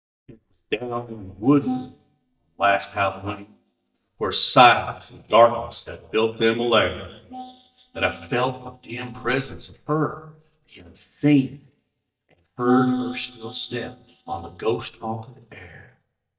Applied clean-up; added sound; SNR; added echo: neural mask model DeepFilterNet 3.